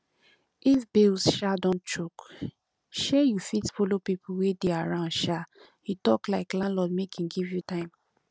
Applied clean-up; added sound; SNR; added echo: none; none; none; none.